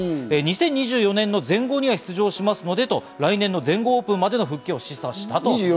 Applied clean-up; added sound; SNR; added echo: none; none; none; none.